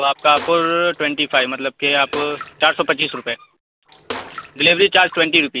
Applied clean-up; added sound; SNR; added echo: none; Bathtub (filling or washing) / Water / Splash, splatter; 16 dB; none.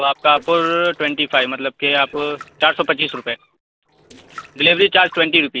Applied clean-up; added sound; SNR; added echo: neural separator model SepFormer DNS4.